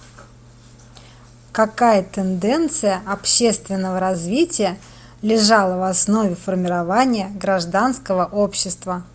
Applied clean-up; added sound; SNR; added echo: none; none; none; none.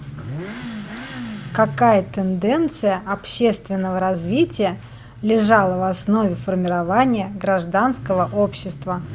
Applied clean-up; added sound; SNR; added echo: none; Motorcycle / Accelerating, revving, vroom; 14 dB; none.